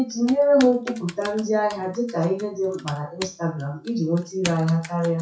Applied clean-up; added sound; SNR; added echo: classical method WPE with log-MMSE.